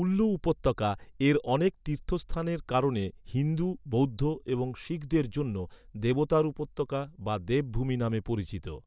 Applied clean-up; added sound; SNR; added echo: none; none; none; none.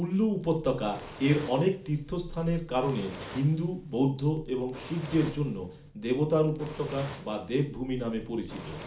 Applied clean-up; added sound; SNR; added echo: none; Fire; 18 dB; reverberation time 0.4 s.